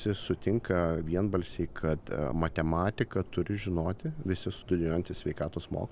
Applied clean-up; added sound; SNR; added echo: none; Subway, metro, underground; 14 dB; none.